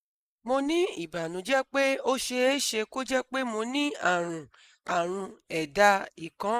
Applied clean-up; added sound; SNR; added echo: neural mask model Resemble Enhance denoiser.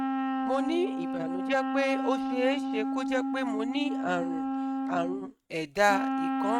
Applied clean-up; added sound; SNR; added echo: neural mask model RNNoise.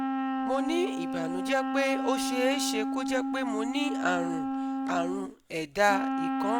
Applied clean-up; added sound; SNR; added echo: none; Wind instrument, woodwind instrument; 0 dB; none.